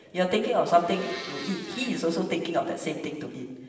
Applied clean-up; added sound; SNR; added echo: none; Domestic sounds, home sounds; 14 dB; reverberation time 1.2 s.